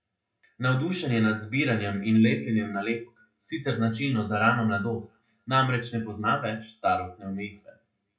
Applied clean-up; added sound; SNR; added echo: none; none; none; reverberation time 0.2 s.